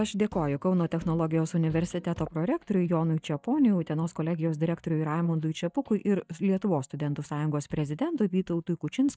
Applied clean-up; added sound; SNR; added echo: neural mask model DeepFilterNet 3.